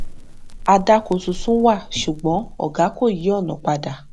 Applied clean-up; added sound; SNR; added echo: none; Crackle; 13 dB; none.